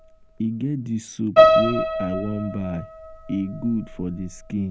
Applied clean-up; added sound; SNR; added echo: none; Piano; -4 dB; none.